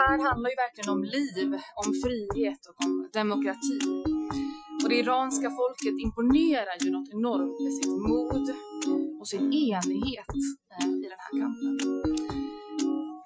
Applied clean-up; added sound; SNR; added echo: classical method Wiener filter.